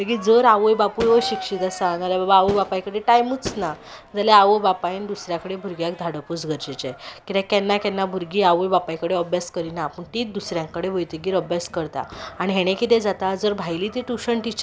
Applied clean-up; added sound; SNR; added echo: none; Crowd / Fireworks; 18 dB; none.